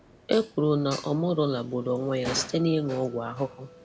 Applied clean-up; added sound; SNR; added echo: none; Dishes, pots, and pans; 15 dB; none.